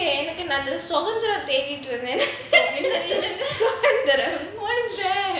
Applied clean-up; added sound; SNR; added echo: none; none; none; none.